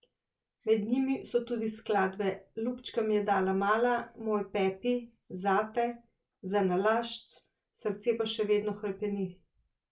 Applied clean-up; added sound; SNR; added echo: none; none; none; none.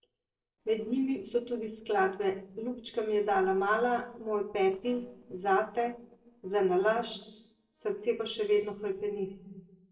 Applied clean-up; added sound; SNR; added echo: neural separator model SepFormer DNS4.